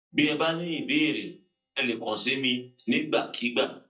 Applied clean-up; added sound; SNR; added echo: neural mask model DeepFilterNet 3.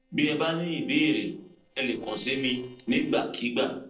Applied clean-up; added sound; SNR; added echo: neural separator model SepFormer DNS4.